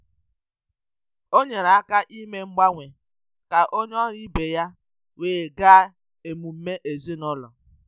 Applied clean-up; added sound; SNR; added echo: none; none; none; none.